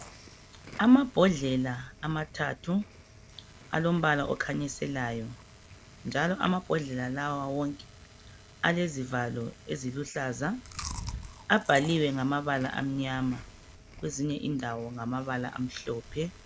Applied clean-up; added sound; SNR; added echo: none; Chewing, mastication; 17 dB; none.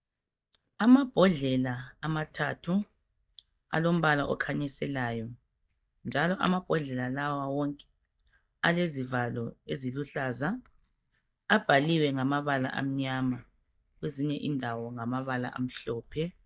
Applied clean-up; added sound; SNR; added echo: neural mask model DeepFilterNet 3.